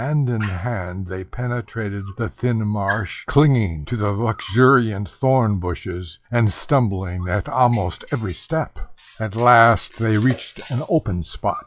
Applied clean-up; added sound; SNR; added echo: classical method log-MMSE.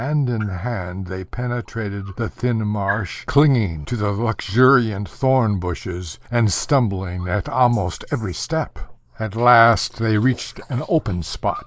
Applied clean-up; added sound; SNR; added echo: neural mask model Resemble Enhance denoiser.